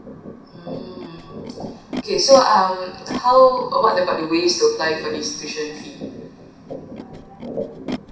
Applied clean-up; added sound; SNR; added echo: none; Animal; 16 dB; reverberation time 0.6 s.